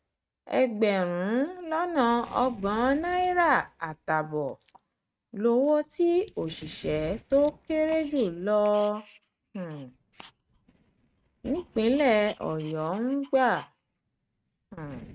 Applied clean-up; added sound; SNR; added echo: neural mask model RNNoise.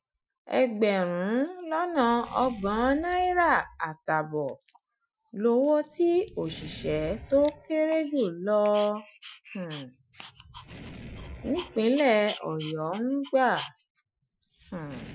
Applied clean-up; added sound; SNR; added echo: classical method Wiener filter.